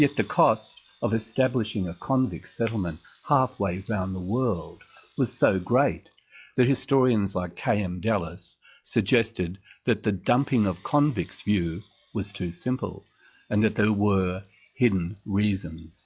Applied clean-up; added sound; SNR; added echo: classical method log-MMSE.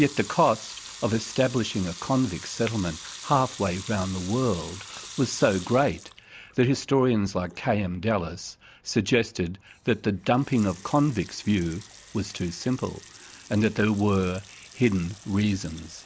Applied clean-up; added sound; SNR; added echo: none; Sink (filling or washing) / Water tap, faucet / Liquid; 18 dB; none.